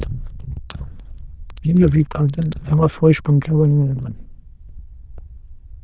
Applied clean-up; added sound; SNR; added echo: neural diffusion model UNIVERSE++.